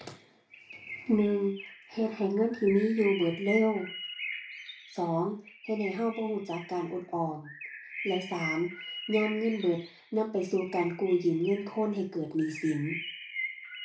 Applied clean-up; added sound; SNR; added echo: none; Bird; 12 dB; reverberation time 0.3 s.